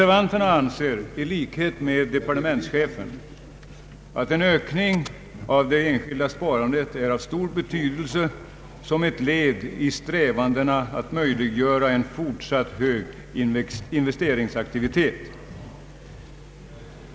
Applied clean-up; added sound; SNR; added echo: none; none; none; none.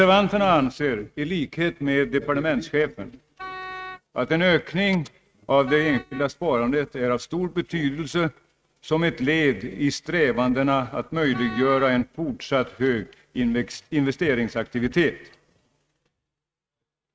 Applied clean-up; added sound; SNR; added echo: neural mask model RNNoise.